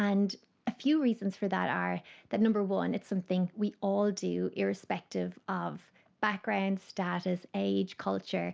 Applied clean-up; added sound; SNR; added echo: none; none; none; none.